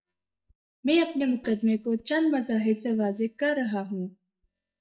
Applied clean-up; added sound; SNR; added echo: neural mask model DeepFilterNet 3.